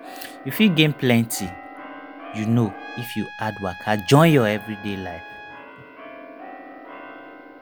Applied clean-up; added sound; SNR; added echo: none; Trumpet + Keyboard (musical); 15 dB; none.